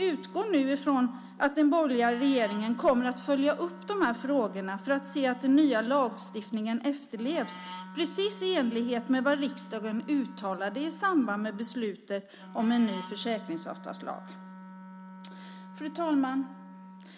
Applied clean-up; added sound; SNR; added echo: none; Wind instrument, woodwind instrument; 16 dB; none.